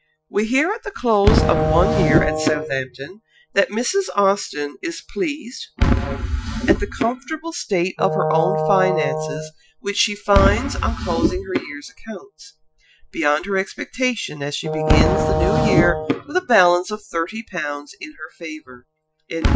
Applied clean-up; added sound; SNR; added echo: classical method Wiener filter.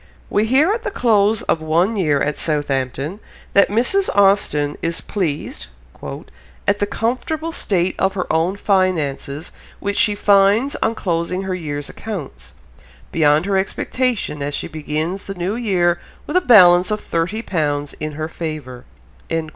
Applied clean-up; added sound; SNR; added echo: none; none; none; none.